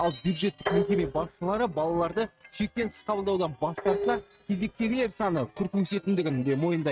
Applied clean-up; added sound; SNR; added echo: neural mask model RNNoise.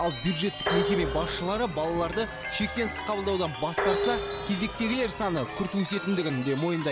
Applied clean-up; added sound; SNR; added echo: none; Chime + Dishes, pots, and pans; 4 dB; none.